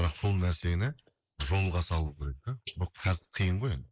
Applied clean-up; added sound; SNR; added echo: neural mask model Resemble Enhance denoiser.